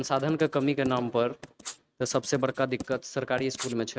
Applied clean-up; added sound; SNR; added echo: neural mask model RNNoise.